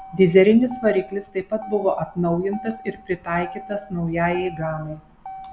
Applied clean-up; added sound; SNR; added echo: none; Motor vehicle (road); 18 dB; none.